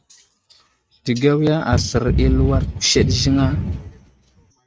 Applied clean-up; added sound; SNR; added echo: neural mask model RNNoise.